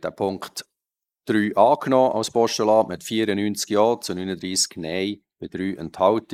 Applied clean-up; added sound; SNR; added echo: neural mask model Resemble Enhance denoiser.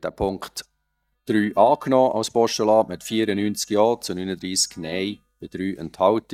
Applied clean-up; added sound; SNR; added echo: neural mask model DeepFilterNet 3.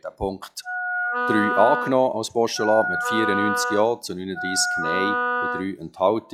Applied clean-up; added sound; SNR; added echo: classical method log-MMSE.